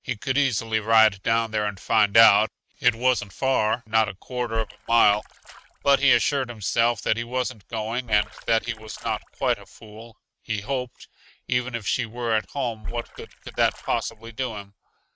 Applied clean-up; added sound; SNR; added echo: neural mask model RNNoise.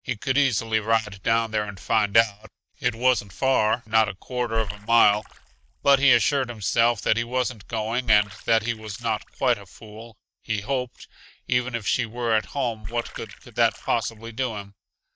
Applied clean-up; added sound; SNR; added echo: neural mask model DeepFilterNet 3.